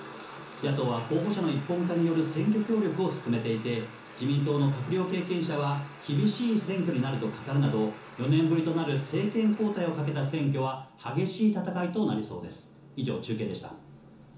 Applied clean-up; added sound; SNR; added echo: none; none; none; reverberation time 0.7 s.